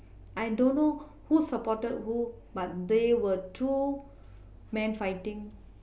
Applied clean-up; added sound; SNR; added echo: none; none; none; none.